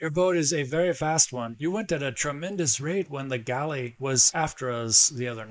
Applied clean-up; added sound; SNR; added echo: neural mask model Resemble Enhance denoiser.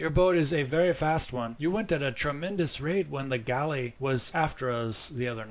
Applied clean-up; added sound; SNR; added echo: none; none; none; none.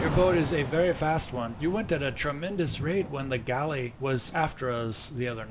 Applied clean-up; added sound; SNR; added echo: none; Thunder / Rain; 12 dB; none.